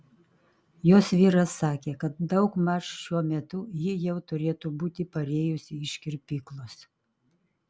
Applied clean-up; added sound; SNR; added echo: none; none; none; none.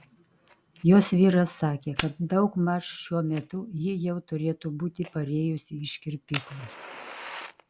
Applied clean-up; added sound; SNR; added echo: none; Fire; 17 dB; none.